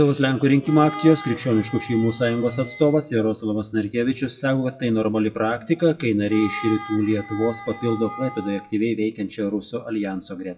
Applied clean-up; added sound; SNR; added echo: classical method WPE with log-MMSE.